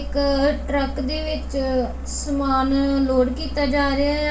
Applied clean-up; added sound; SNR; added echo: none; Mechanical fan; 8 dB; reverberation time 0.3 s.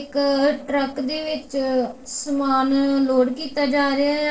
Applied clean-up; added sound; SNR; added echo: neural separator model SepFormer DNS4.